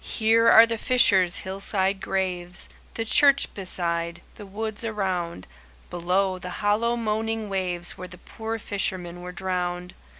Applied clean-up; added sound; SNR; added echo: none; none; none; none.